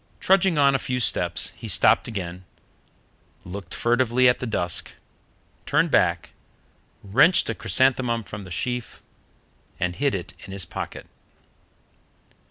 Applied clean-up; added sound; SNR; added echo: none; none; none; none.